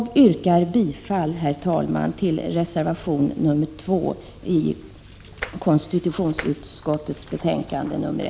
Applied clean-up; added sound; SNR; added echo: none; Tap; 13 dB; none.